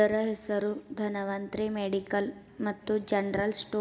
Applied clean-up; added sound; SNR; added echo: none; none; none; reverberation time 1.3 s.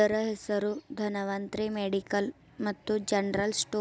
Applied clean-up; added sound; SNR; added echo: none; none; none; none.